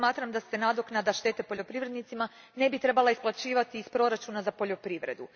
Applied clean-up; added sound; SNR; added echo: none; none; none; none.